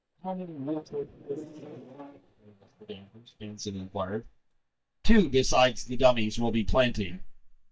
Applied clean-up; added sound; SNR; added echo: neural mask model DeepFilterNet 3.